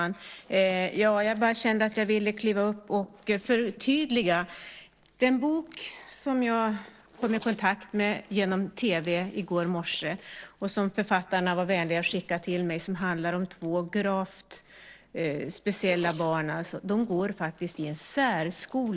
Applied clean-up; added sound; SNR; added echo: neural separator model SepFormer DNS4.